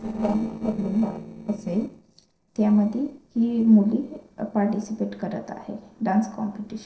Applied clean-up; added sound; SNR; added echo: neural separator model SepFormer DNS4.